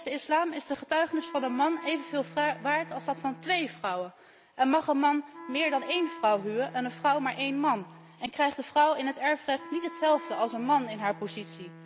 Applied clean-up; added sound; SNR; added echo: none; Wind instrument, woodwind instrument; 18 dB; none.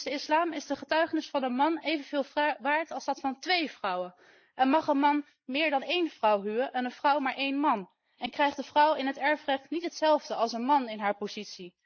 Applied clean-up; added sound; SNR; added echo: neural mask model Resemble Enhance denoiser.